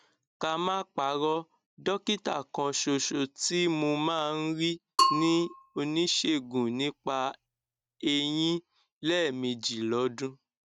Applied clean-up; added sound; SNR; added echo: neural mask model RNNoise.